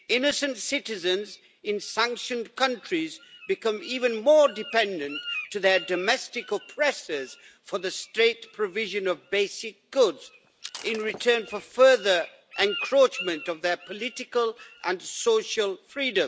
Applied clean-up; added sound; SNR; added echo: none; Bird + Shatter; 17 dB; none.